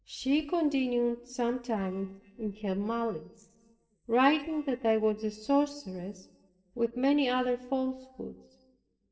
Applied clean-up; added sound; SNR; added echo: neural separator model SepFormer DNS4.